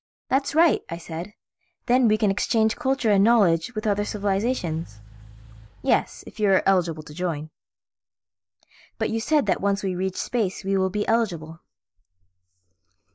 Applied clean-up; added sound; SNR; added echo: neural mask model DeepFilterNet 3.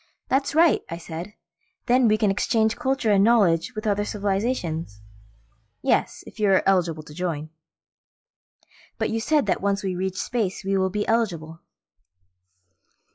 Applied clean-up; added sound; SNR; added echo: classical method log-MMSE.